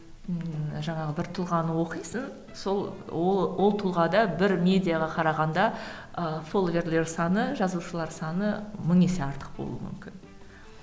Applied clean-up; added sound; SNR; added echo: none; none; none; none.